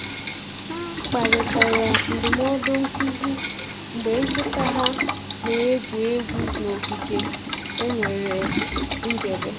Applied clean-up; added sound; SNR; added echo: none; Boiling; 0 dB; none.